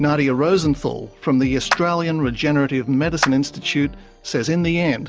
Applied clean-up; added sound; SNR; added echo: none; Clapping; 10 dB; none.